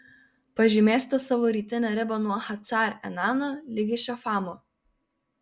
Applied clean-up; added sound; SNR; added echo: none; none; none; none.